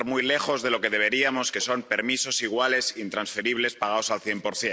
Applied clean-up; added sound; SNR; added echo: none; none; none; none.